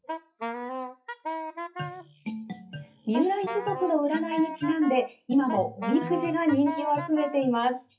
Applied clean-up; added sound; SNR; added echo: classical method WPE with log-MMSE.